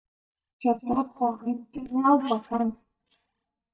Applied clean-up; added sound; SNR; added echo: neural mask model DeepFilterNet 3.